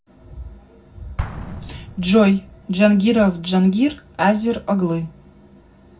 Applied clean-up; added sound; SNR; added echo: none; Explosion; 17 dB; reverberation time 0.4 s.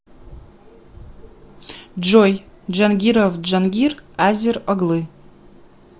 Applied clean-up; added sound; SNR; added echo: none; none; none; none.